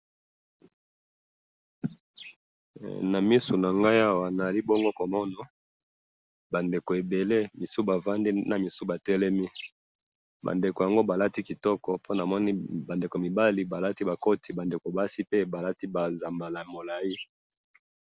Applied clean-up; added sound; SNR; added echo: none; none; none; none.